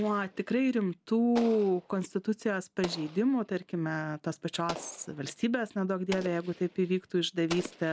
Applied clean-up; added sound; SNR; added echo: none; Explosion; 16 dB; none.